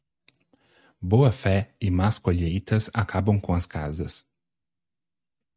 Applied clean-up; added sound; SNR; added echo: none; none; none; none.